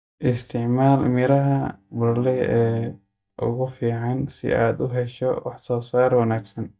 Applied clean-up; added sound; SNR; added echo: neural mask model DeepFilterNet 3.